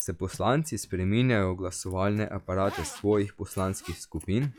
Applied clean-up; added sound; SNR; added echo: classical method log-MMSE.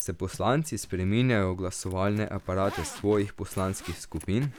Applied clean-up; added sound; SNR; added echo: none; Zipper (clothing); 18 dB; none.